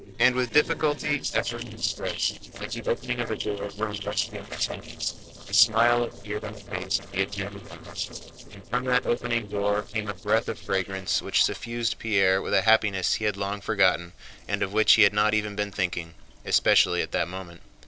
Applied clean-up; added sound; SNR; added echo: neural separator model SepFormer DNS4.